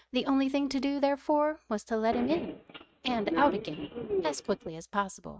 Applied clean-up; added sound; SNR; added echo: neural mask model RNNoise.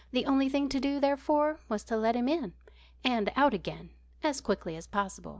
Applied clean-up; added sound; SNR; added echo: none; none; none; none.